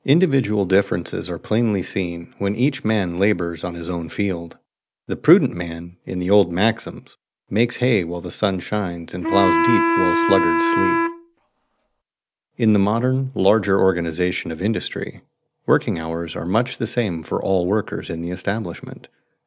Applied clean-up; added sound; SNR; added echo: none; Wind instrument, woodwind instrument; -1 dB; none.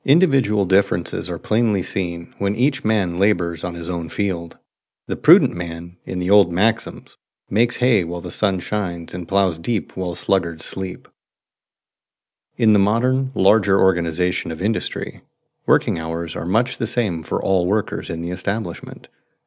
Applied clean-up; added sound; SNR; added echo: none; none; none; none.